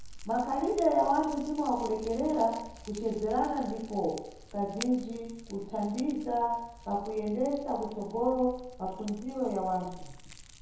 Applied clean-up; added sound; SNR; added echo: none; Fire; 16 dB; reverberation time 2.0 s.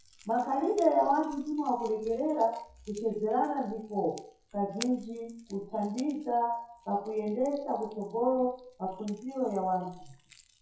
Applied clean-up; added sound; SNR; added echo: classical method WPE with log-MMSE.